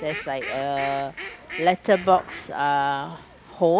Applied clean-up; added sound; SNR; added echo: none; Fowl; 14 dB; none.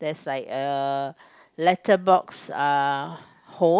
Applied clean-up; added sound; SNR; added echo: none; none; none; none.